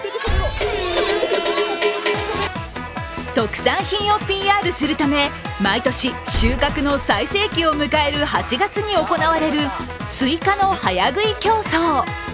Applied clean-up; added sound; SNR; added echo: none; Liquid; 10 dB; none.